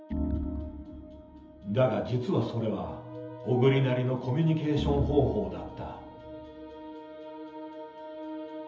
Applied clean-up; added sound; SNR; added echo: none; Organ; 6 dB; reverberation time 0.7 s.